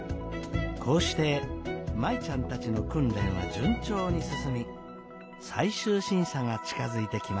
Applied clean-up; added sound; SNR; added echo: none; none; none; none.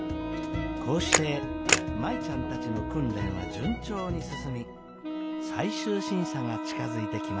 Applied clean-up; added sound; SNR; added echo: none; Camera + Wind instrument, woodwind instrument; 0 dB; none.